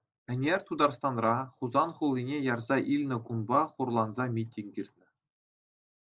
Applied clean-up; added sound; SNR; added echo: none; none; none; none.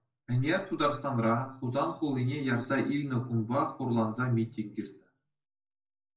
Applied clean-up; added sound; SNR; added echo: none; none; none; reverberation time 0.3 s.